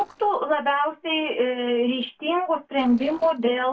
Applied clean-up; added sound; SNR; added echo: neural separator model SepFormer DNS4.